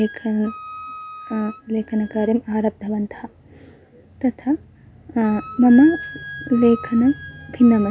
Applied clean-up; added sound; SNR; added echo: none; Wind instrument, woodwind instrument; 17 dB; none.